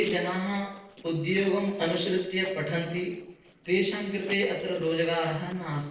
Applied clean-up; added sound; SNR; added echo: neural separator model SepFormer DNS4.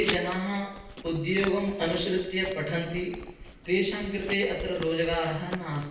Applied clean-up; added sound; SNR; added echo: none; Chewing, mastication; 11 dB; reverberation time 0.9 s.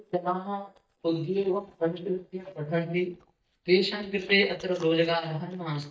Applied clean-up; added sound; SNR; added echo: neural mask model DeepFilterNet 3.